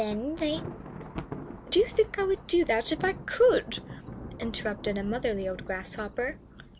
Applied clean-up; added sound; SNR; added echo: none; Thunder; 13 dB; none.